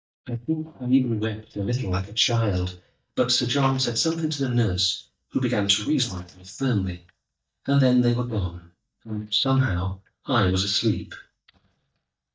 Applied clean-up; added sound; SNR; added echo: neural mask model DeepFilterNet 3.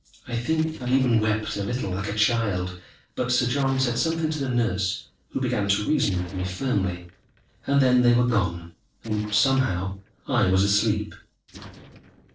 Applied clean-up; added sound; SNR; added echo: neural separator model SepFormer DNS4.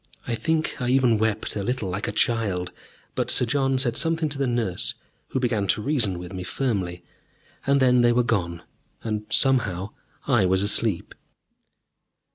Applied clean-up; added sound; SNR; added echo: none; none; none; none.